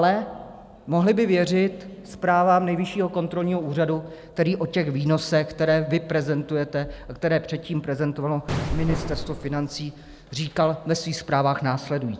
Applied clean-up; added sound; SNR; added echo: none; Explosion; 8 dB; none.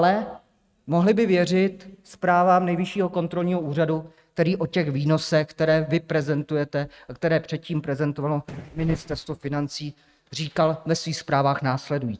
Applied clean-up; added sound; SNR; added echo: neural mask model RNNoise.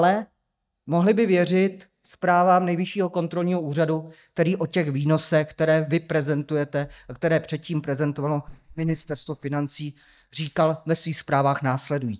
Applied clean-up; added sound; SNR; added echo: neural mask model DeepFilterNet 3.